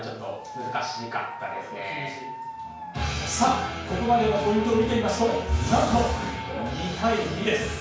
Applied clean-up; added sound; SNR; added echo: none; Dog; 13 dB; reverberation time 0.5 s.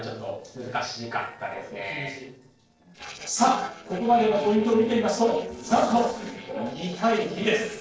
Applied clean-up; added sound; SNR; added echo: neural separator model SepFormer DNS4.